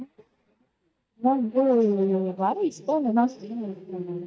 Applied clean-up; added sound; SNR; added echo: neural mask model DeepFilterNet 3.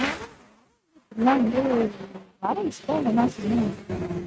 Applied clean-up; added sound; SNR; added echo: neural mask model RNNoise.